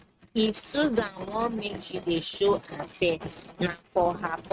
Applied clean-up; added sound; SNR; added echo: neural mask model RNNoise.